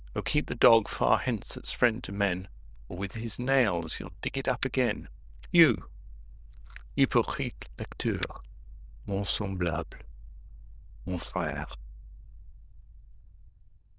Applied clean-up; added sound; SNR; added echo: neural diffusion model UNIVERSE++.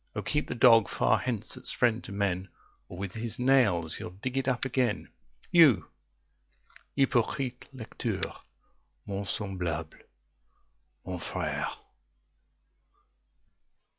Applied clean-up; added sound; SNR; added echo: classical method log-MMSE.